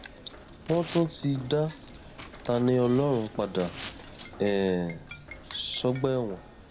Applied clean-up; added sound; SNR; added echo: none; Knock + Tearing; 14 dB; none.